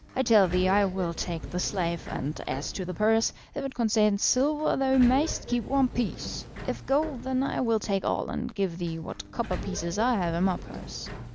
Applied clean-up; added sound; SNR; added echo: none; Sliding door; 13 dB; none.